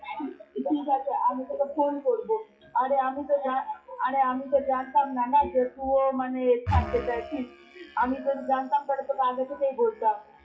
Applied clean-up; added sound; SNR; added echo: classical method WPE with log-MMSE.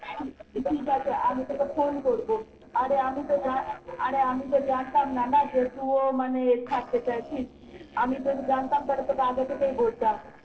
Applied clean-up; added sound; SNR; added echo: neural separator model SepFormer DNS4.